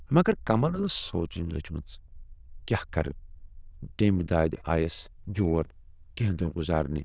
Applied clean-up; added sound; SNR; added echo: neural diffusion model UNIVERSE++.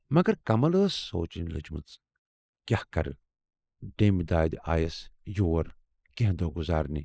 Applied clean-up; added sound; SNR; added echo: neural mask model Resemble Enhance denoiser.